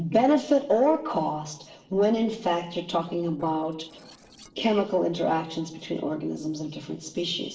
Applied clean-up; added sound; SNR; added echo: neural separator model SepFormer DNS4.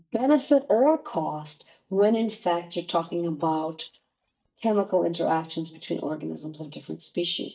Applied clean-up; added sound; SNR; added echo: neural mask model DeepFilterNet 3.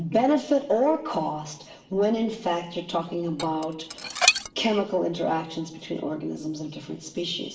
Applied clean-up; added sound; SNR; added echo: none; Dishes, pots, and pans; 0 dB; reverberation time 0.7 s.